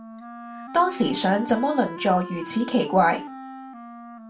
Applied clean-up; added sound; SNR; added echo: none; Wind instrument, woodwind instrument; 13 dB; reverberation time 0.2 s.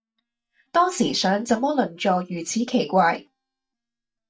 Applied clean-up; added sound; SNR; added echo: neural mask model DeepFilterNet 3.